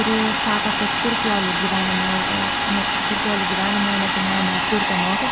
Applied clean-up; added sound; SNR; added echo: none; Domestic sounds, home sounds; -4 dB; none.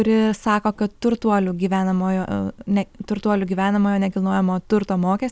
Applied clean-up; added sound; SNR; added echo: none; none; none; none.